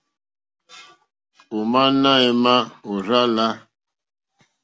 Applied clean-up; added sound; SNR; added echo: none; none; none; none.